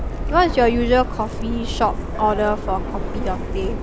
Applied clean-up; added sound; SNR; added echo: none; Subway, metro, underground; 3 dB; none.